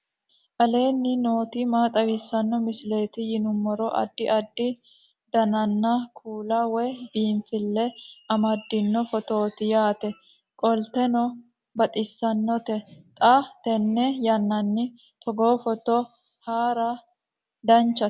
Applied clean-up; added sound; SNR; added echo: none; none; none; none.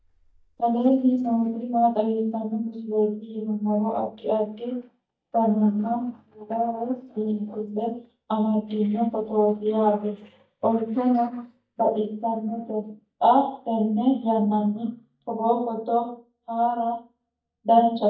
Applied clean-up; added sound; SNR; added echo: neural mask model DeepFilterNet 3.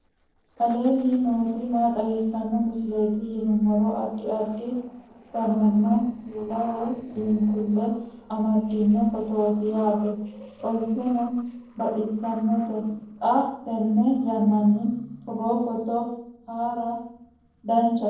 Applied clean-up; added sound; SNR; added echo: neural separator model SepFormer DNS4.